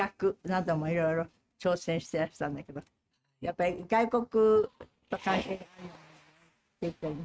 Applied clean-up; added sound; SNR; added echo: neural mask model RNNoise.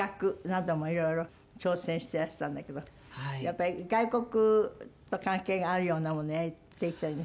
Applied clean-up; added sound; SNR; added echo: none; none; none; none.